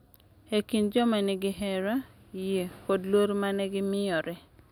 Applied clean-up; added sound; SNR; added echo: none; none; none; none.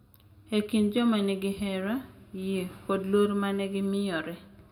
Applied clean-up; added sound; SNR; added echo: none; none; none; reverberation time 0.8 s.